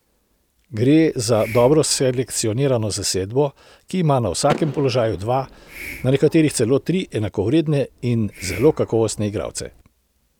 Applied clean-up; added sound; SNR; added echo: none; Hiss + Door / Car; 19 dB; none.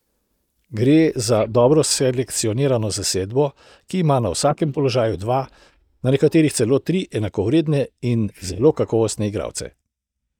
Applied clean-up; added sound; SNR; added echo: neural mask model DeepFilterNet 3.